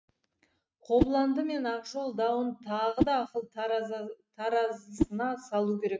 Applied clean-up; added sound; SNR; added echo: neural mask model RNNoise.